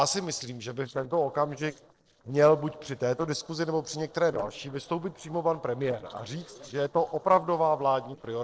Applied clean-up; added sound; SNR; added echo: neural separator model SepFormer DNS4.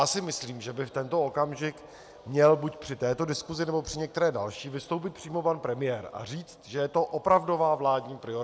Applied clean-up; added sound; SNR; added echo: none; none; none; none.